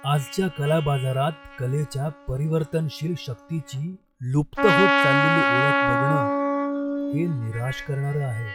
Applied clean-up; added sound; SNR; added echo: classical method log-MMSE.